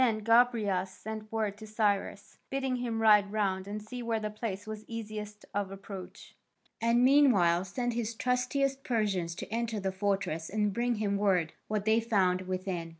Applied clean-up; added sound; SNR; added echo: none; none; none; none.